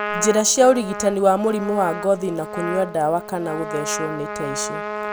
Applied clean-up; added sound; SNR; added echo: none; Trumpet; 8 dB; none.